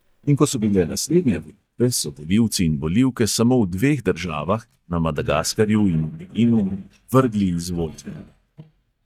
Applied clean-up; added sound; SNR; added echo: neural mask model DeepFilterNet 3.